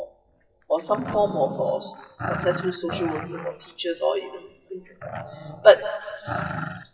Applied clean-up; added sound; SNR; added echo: classical method WPE with log-MMSE.